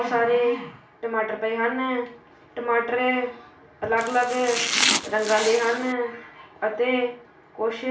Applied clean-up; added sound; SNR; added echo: none; Domestic sounds, home sounds; 1 dB; reverberation time 0.4 s.